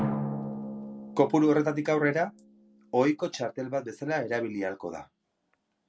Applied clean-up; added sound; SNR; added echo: none; Drum; 10 dB; none.